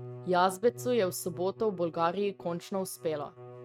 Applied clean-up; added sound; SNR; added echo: neural mask model RNNoise.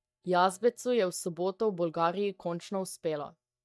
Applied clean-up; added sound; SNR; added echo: neural mask model DeepFilterNet 3.